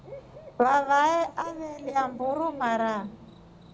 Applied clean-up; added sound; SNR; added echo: none; Cricket / Bird; 18 dB; none.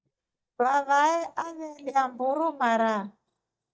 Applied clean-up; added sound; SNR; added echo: neural mask model DeepFilterNet 3.